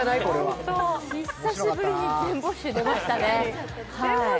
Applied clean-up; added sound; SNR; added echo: none; none; none; none.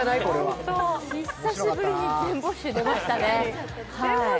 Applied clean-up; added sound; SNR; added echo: none; Bird; 19 dB; none.